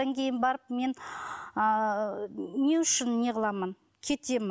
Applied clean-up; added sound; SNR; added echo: none; none; none; none.